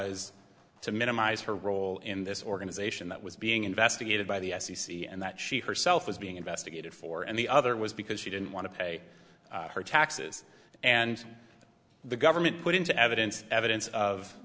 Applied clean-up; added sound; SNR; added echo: none; none; none; none.